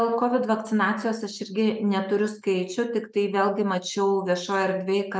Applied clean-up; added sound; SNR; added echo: none; none; none; none.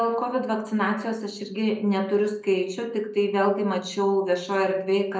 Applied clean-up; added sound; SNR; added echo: none; none; none; reverberation time 0.5 s.